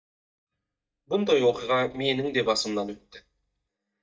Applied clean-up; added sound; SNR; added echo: neural mask model DeepFilterNet 3.